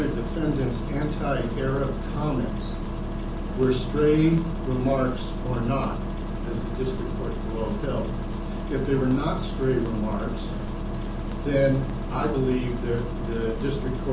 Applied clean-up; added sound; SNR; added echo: none; Engine starting; 3 dB; reverberation time 0.6 s.